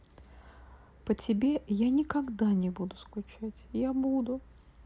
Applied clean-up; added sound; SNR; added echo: none; none; none; none.